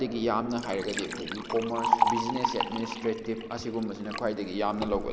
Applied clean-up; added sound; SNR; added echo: none; Liquid; 2 dB; none.